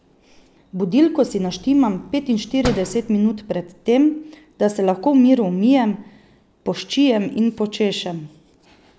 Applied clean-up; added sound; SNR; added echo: none; Slam; 15 dB; none.